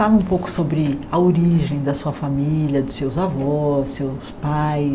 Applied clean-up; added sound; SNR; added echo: none; none; none; none.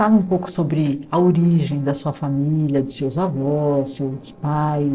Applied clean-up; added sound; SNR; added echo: neural separator model SepFormer DNS4.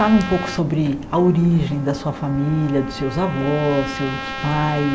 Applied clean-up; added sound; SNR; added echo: none; Trumpet; 13 dB; none.